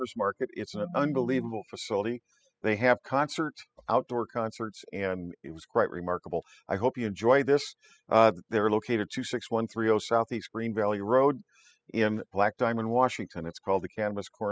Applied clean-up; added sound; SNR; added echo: classical method spectral subtraction.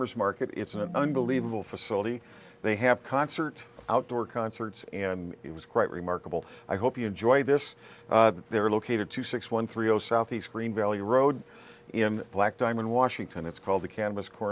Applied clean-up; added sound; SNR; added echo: none; Organ; 10 dB; none.